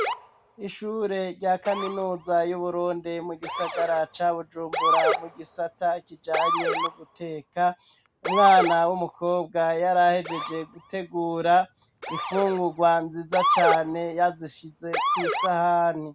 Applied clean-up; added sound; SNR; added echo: none; Motor vehicle (road) / Siren; 5 dB; none.